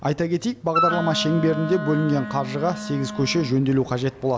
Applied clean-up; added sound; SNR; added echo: none; Wind instrument, woodwind instrument; 6 dB; none.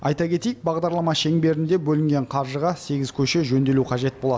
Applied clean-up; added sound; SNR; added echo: none; none; none; none.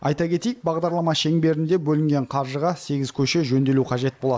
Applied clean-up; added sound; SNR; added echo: neural mask model Resemble Enhance denoiser.